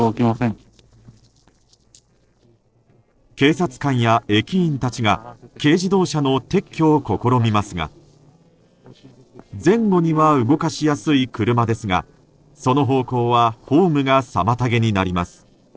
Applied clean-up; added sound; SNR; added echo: neural separator model SepFormer DNS4.